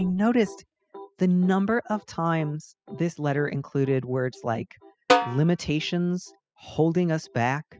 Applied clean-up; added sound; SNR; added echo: classical method spectral subtraction.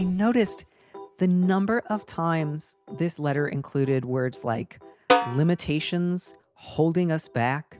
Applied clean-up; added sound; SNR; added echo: none; Snare drum; 2 dB; none.